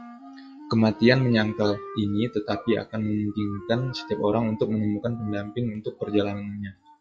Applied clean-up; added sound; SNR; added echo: classical method log-MMSE.